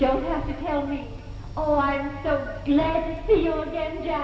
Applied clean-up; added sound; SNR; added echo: none; none; none; reverberation time 2.2 s.